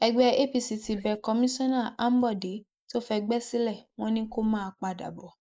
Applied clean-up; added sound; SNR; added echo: neural mask model Resemble Enhance denoiser.